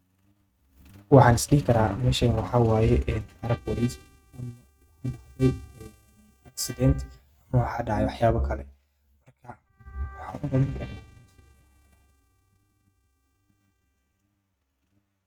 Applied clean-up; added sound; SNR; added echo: neural mask model RNNoise.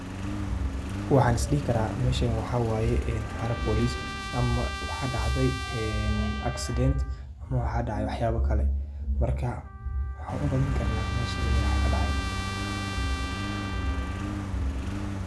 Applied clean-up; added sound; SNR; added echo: none; Trumpet + Engine; 7 dB; none.